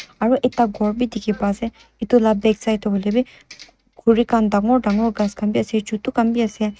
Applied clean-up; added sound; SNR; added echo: neural mask model RNNoise.